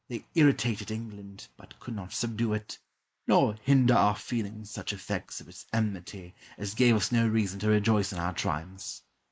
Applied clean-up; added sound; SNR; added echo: neural mask model Resemble Enhance denoiser.